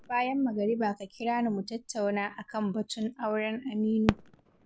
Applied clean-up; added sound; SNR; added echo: none; Fireworks; 12 dB; none.